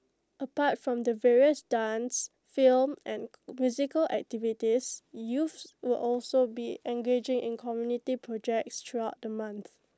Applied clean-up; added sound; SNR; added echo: none; none; none; none.